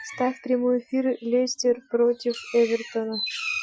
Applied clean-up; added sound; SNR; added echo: classical method Wiener filter.